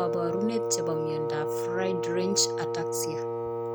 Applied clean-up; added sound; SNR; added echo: none; Wind instrument, woodwind instrument; -3 dB; none.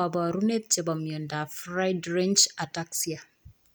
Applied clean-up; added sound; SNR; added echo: none; none; none; none.